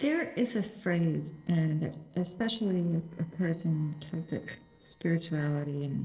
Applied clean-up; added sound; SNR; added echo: neural separator model SepFormer DNS4.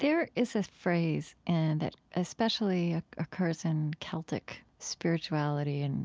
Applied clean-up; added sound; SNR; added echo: none; none; none; none.